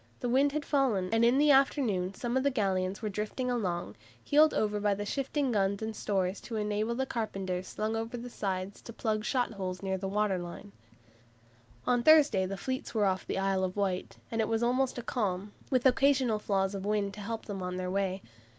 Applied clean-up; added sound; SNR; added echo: none; none; none; none.